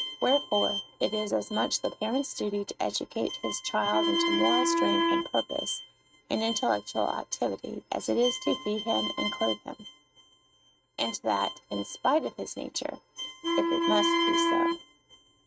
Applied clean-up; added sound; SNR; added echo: neural mask model RNNoise.